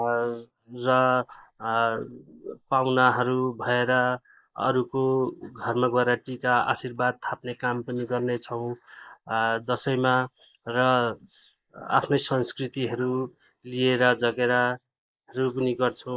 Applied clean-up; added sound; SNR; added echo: neural mask model Resemble Enhance denoiser.